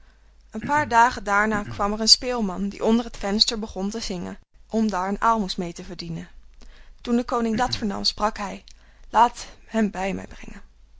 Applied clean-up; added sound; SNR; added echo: none; Cough; 11 dB; none.